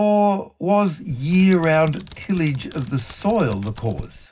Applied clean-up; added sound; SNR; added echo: none; Computer keyboard; 19 dB; reverberation time 0.4 s.